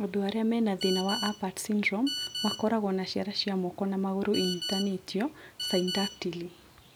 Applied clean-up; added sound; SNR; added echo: none; Telephone; 7 dB; none.